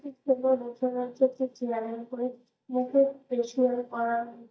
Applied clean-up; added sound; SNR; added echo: neural mask model DeepFilterNet 3.